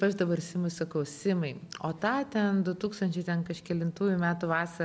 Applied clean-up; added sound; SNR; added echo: none; none; none; none.